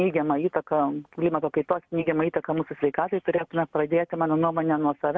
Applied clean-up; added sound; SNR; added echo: none; none; none; none.